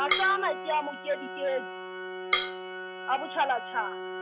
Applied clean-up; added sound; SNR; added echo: none; Organ + Drum kit; 3 dB; none.